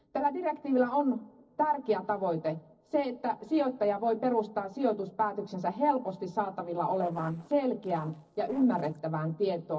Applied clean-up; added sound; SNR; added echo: neural separator model SepFormer DNS4.